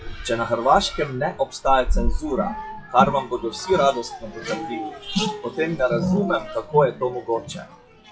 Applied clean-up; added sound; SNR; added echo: classical method WPE with log-MMSE.